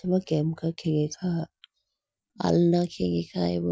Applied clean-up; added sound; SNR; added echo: none; none; none; none.